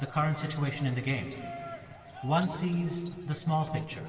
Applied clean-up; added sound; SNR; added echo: none; none; none; reverberation time 2.4 s.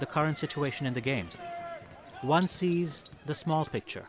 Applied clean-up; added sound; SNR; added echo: none; none; none; none.